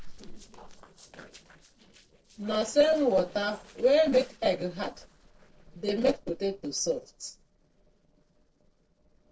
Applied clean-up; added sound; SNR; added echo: neural separator model SepFormer DNS4.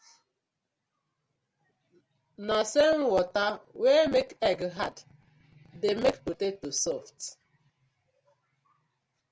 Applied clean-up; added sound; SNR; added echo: none; none; none; none.